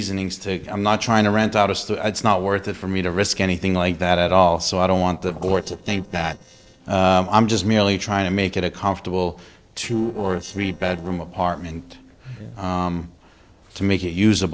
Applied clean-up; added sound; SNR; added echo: neural separator model SepFormer DNS4.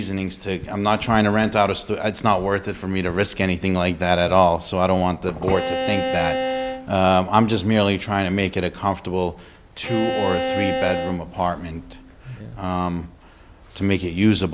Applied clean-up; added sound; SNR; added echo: none; Bowed string instrument; 5 dB; none.